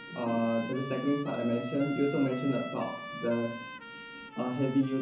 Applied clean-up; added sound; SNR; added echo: none; Trumpet; 12 dB; reverberation time 0.9 s.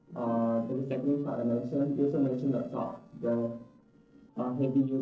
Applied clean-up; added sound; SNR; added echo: neural separator model SepFormer DNS4.